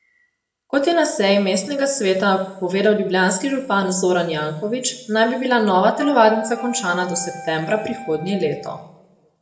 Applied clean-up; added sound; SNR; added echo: none; Wind instrument, woodwind instrument; 15 dB; reverberation time 0.7 s.